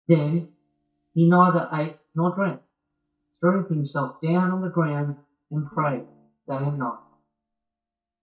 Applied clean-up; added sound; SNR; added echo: neural mask model DeepFilterNet 3.